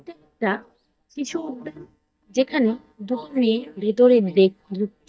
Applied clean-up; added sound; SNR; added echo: neural mask model DeepFilterNet 3.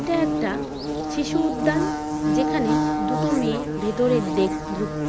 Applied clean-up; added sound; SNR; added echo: none; Buzz / Bird; -1 dB; none.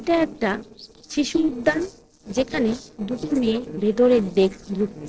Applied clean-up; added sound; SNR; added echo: neural separator model SepFormer DNS4.